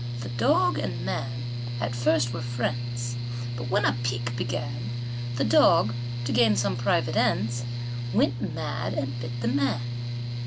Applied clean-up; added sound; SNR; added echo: none; Mechanical fan; 2 dB; none.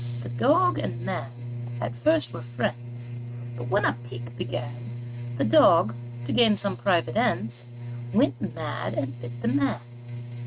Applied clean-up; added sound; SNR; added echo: neural mask model RNNoise.